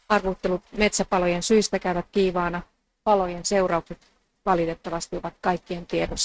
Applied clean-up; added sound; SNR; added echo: neural mask model RNNoise.